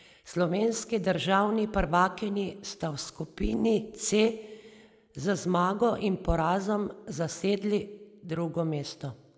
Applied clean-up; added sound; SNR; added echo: none; none; none; none.